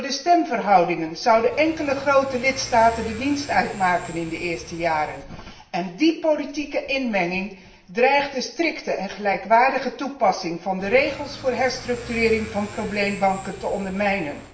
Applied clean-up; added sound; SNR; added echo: none; Motorcycle / Accelerating, revving, vroom; 16 dB; reverberation time 0.6 s.